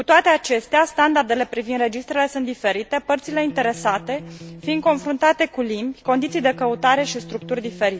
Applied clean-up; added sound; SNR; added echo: none; Electric guitar; 17 dB; none.